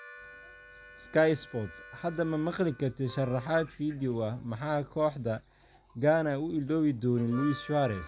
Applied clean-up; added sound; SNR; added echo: none; Harmonica; 19 dB; none.